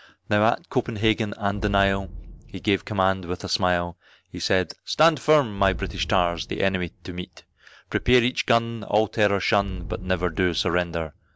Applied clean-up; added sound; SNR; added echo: none; Explosion; 15 dB; none.